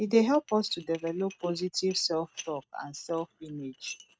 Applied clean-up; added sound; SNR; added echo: neural mask model RNNoise.